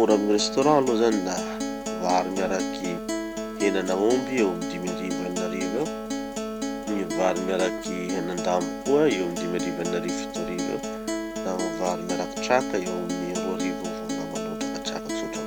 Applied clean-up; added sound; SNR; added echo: none; Acoustic guitar; 4 dB; none.